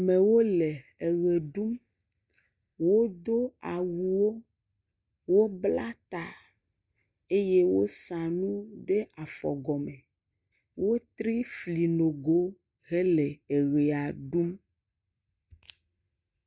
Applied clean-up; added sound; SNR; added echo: neural mask model DeepFilterNet 3.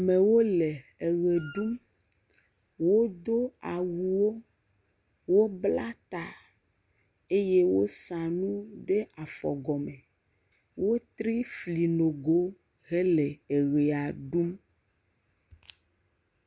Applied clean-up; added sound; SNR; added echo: none; Wind instrument, woodwind instrument; 18 dB; none.